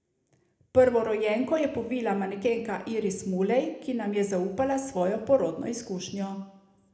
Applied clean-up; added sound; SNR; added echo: none; none; none; reverberation time 0.7 s.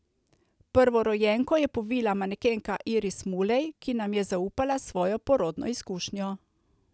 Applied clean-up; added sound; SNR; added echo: none; none; none; none.